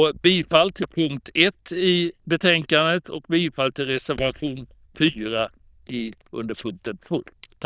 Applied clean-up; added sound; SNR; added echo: neural diffusion model UNIVERSE++.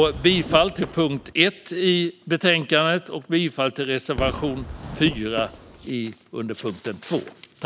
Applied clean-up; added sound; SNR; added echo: none; Whoosh, swoosh, swish / Fireworks; 14 dB; none.